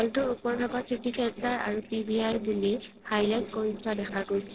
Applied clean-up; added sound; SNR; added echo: neural separator model SepFormer DNS4.